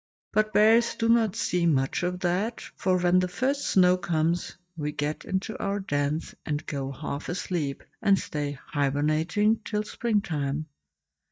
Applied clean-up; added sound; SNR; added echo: neural mask model DeepFilterNet 3.